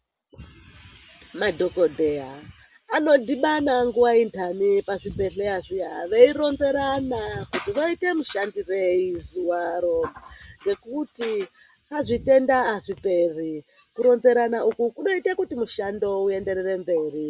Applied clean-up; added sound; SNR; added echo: none; none; none; none.